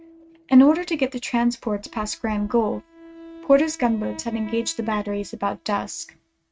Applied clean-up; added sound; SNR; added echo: neural mask model RNNoise.